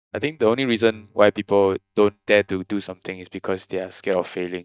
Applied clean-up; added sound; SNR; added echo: neural mask model DeepFilterNet 3.